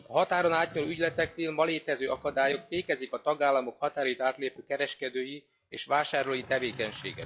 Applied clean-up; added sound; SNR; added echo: classical method log-MMSE.